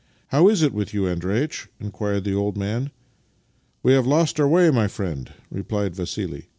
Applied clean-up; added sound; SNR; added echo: none; none; none; none.